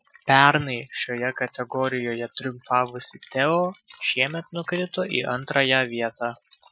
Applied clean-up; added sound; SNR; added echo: classical method Wiener filter.